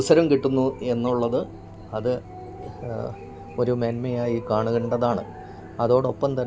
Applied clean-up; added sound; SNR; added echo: none; Microwave oven; 20 dB; none.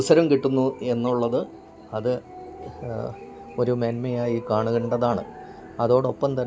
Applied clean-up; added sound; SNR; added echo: none; none; none; none.